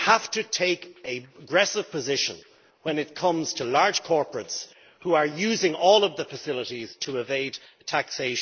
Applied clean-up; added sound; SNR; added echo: neural mask model Resemble Enhance denoiser.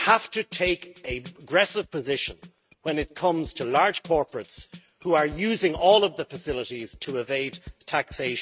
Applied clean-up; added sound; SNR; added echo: neural mask model RNNoise.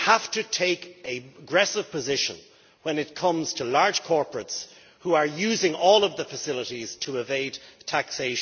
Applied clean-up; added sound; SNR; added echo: none; none; none; none.